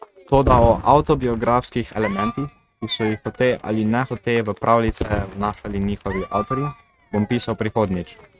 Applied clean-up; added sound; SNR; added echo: neural mask model RNNoise.